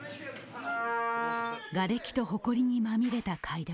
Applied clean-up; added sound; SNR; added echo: none; Wind instrument, woodwind instrument; 2 dB; none.